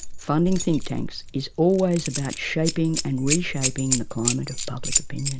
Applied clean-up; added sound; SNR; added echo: none; Keys jangling; 3 dB; none.